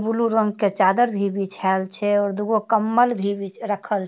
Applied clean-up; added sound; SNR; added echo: none; none; none; none.